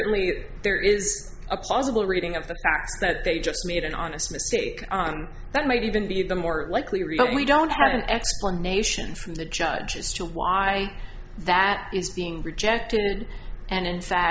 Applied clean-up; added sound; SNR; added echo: none; none; none; none.